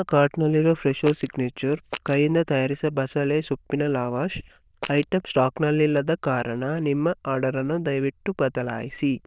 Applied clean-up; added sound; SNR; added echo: neural diffusion model UNIVERSE++.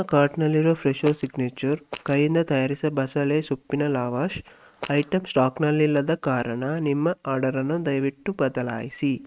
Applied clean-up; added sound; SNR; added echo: neural mask model RNNoise.